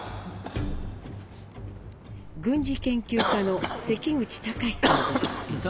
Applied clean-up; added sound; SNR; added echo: none; Cough; 2 dB; none.